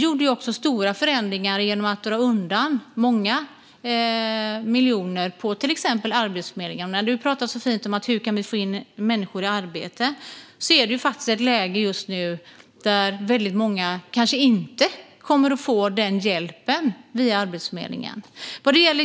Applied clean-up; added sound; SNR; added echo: none; none; none; none.